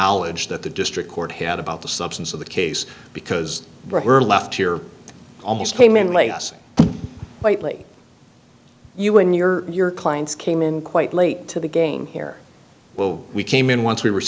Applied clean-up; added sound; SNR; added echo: none; none; none; none.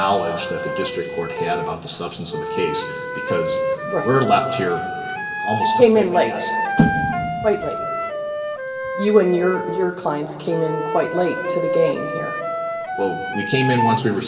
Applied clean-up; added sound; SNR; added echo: none; Wind instrument, woodwind instrument; 4 dB; reverberation time 2.2 s.